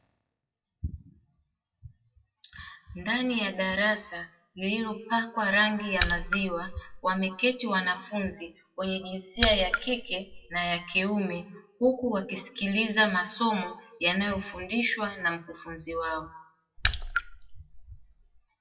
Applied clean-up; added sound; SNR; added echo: classical method WPE with log-MMSE.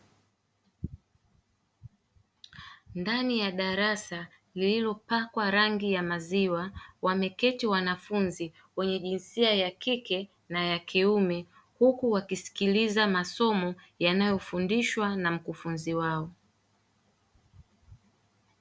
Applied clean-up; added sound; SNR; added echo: none; none; none; none.